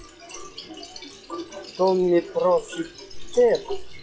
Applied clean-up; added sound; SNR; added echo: classical method log-MMSE.